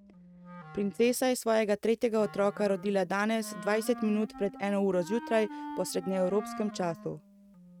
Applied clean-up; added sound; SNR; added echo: neural mask model RNNoise.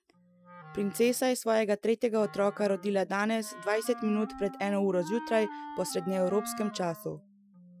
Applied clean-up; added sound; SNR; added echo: classical method Wiener filter.